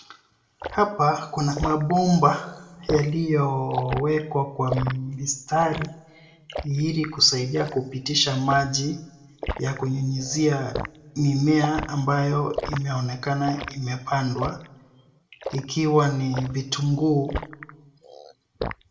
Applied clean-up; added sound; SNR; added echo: none; Liquid; 12 dB; reverberation time 0.5 s.